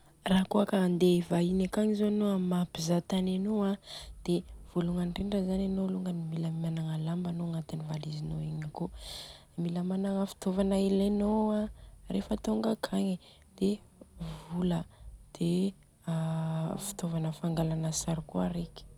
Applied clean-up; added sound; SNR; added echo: none; none; none; none.